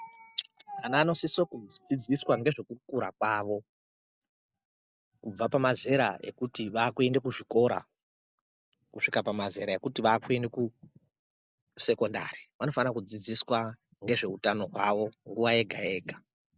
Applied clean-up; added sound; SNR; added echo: none; none; none; none.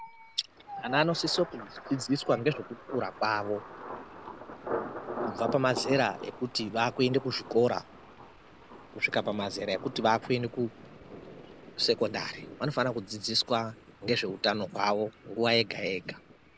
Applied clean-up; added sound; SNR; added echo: none; Thunder; 13 dB; none.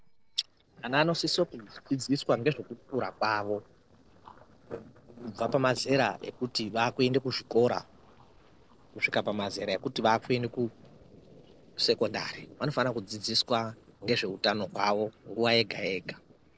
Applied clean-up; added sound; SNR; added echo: neural separator model SepFormer DNS4.